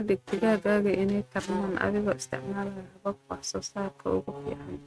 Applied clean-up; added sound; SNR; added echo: neural mask model RNNoise.